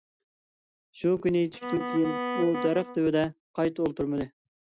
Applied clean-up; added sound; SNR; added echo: neural mask model RNNoise.